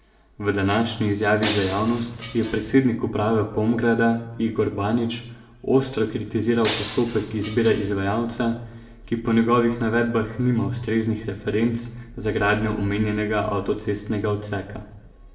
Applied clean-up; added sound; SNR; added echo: none; Shatter; 10 dB; reverberation time 0.7 s.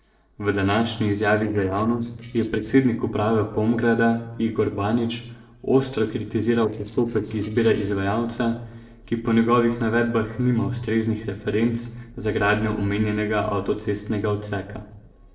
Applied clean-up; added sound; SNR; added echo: neural separator model SepFormer DNS4.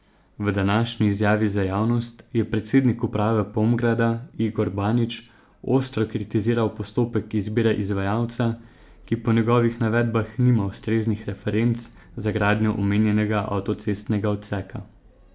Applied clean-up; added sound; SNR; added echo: none; none; none; none.